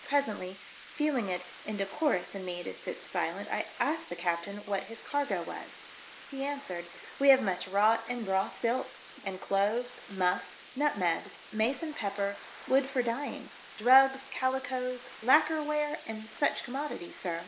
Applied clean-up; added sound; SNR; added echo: neural mask model Resemble Enhance denoiser.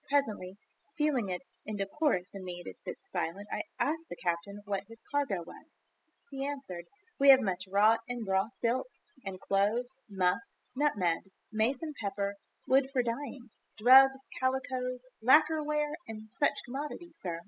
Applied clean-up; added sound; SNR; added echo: classical method spectral subtraction.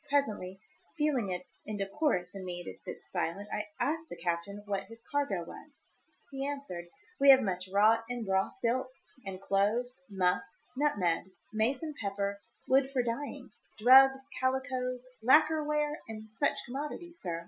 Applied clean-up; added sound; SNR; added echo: classical method Wiener filter.